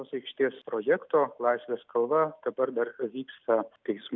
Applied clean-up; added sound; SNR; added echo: none; none; none; none.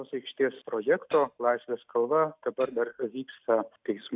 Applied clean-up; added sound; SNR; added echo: neural mask model RNNoise.